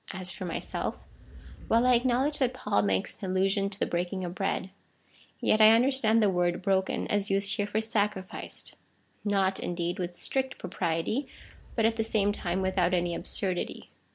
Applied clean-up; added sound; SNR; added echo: none; Animal; 18 dB; none.